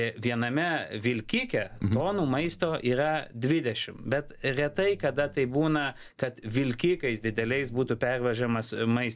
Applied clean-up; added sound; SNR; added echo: none; Buzz; 18 dB; none.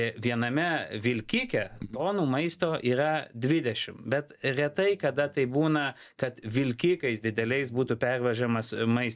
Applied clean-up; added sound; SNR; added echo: neural mask model DeepFilterNet 3.